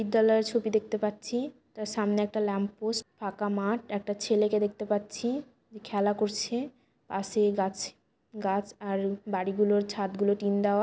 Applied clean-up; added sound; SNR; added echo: none; none; none; none.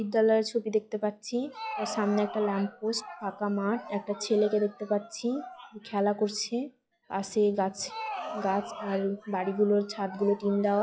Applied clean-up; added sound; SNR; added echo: classical method log-MMSE.